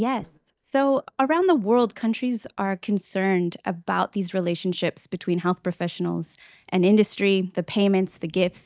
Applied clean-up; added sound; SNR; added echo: neural mask model DeepFilterNet 3.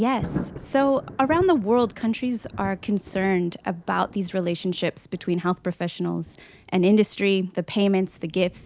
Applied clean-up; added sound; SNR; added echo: none; Thunder; 16 dB; none.